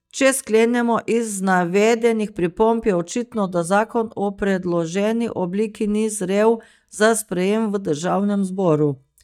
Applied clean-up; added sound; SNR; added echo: neural mask model DeepFilterNet 3.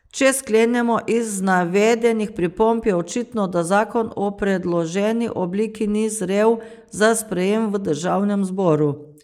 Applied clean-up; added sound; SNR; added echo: neural mask model Resemble Enhance denoiser.